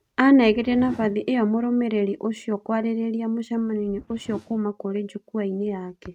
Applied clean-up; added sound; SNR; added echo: neural mask model RNNoise.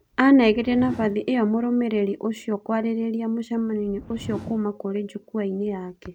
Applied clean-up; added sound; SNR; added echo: none; Whoosh, swoosh, swish; 18 dB; none.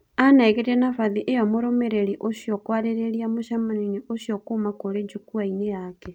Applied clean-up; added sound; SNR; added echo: none; none; none; none.